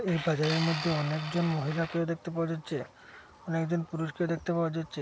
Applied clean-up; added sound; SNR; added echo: none; Tools; 10 dB; none.